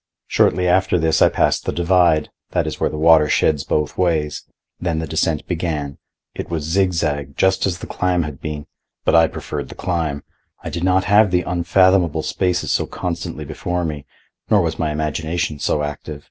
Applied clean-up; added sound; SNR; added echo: none; none; none; none.